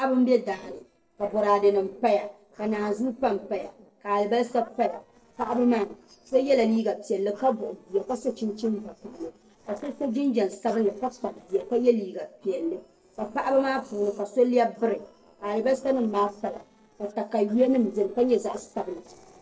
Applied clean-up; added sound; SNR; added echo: neural separator model SepFormer DNS4.